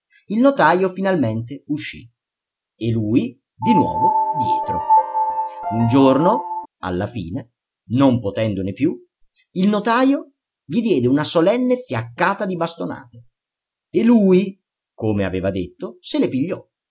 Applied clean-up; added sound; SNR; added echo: none; Piano; 0 dB; none.